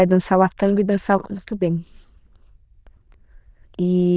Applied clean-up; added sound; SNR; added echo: neural diffusion model UNIVERSE++.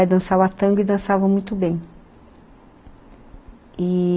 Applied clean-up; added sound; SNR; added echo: none; none; none; none.